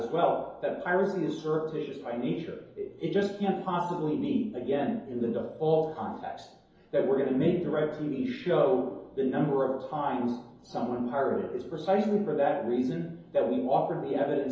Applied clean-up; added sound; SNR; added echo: none; none; none; reverberation time 2.8 s.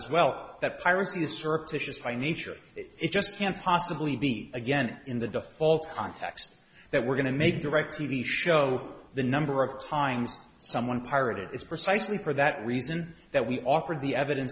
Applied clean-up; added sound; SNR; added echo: none; none; none; none.